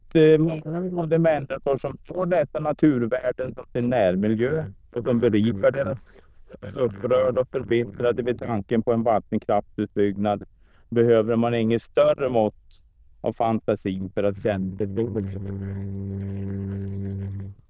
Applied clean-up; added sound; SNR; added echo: neural diffusion model UNIVERSE++.